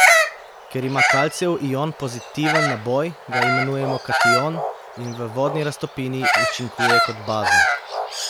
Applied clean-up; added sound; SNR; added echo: none; Bird vocalization, bird call, bird song; -4 dB; none.